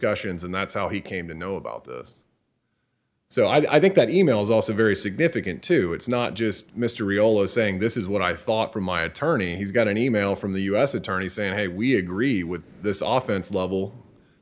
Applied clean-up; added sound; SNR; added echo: none; none; none; none.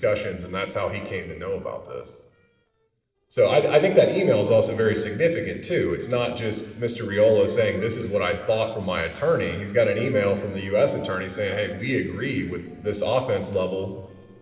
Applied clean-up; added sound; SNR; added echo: neural separator model SepFormer DNS4.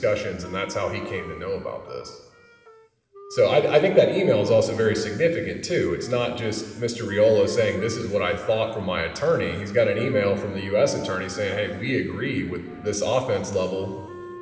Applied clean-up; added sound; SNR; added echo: none; Wind instrument, woodwind instrument; 19 dB; reverberation time 2.1 s.